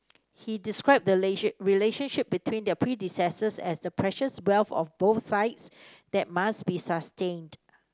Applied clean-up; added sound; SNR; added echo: none; none; none; none.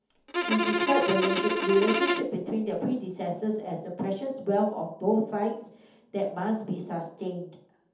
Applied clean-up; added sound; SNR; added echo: none; Bowed string instrument; 0 dB; reverberation time 0.6 s.